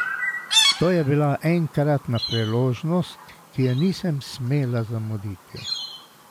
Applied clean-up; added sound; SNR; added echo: none; Chirp, tweet; 5 dB; none.